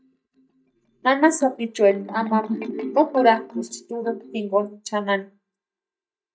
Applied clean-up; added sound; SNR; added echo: neural mask model DeepFilterNet 3.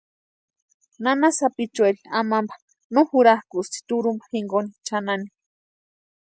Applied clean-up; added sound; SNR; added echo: none; none; none; none.